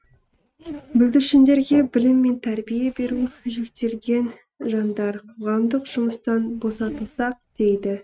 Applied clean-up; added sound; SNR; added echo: neural mask model RNNoise.